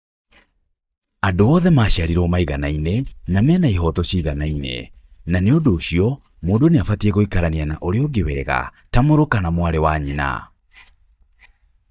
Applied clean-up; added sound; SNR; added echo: neural mask model DeepFilterNet 3.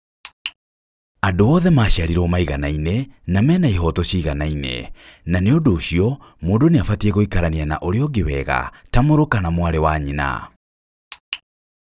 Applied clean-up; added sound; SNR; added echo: none; none; none; none.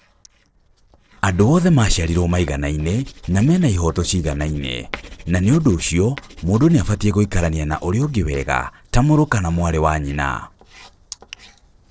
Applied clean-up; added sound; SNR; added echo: neural separator model SepFormer DNS4.